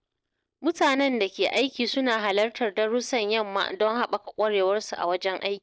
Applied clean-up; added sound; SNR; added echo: neural mask model DeepFilterNet 3.